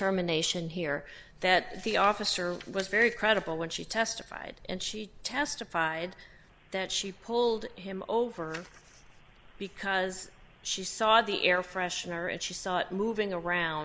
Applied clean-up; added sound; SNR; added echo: none; none; none; none.